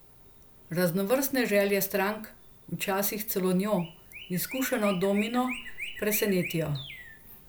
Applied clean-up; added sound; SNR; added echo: none; Chirp, tweet; 16 dB; none.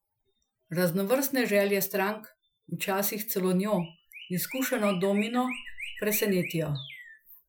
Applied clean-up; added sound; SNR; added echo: classical method Wiener filter.